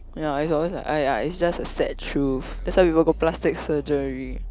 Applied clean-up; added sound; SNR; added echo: none; Accelerating, revving, vroom; 12 dB; none.